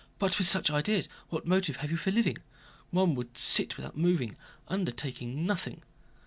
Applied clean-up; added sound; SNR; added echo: none; none; none; none.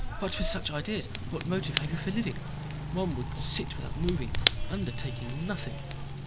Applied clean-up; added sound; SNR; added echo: none; Fire / Rain; -2 dB; none.